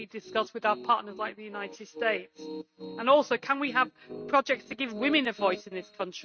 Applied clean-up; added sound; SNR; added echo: neural mask model RNNoise.